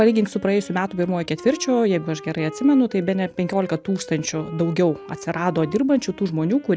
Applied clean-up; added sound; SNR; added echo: none; Wind instrument, woodwind instrument; 18 dB; none.